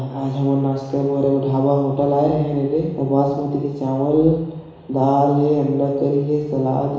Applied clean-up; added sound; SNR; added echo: none; none; none; reverberation time 1.0 s.